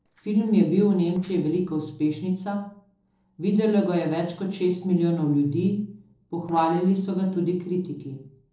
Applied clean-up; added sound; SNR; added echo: neural separator model SepFormer DNS4.